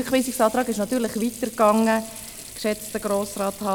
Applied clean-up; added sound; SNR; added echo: none; Sink (filling or washing) / Water; 15 dB; none.